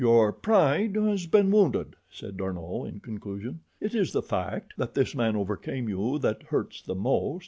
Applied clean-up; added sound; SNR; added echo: none; none; none; none.